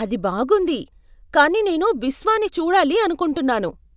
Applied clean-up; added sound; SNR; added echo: none; none; none; none.